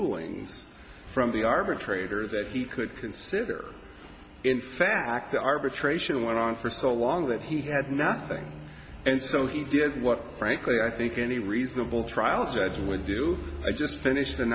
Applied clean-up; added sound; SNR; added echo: none; Bowed string instrument; 18 dB; none.